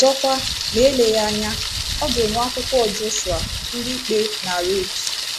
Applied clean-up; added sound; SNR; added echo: none; Thunder; 4 dB; none.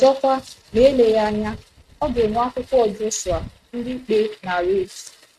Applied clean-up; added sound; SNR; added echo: neural mask model RNNoise.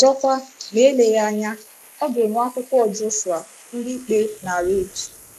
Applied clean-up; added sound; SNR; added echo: neural mask model Resemble Enhance denoiser.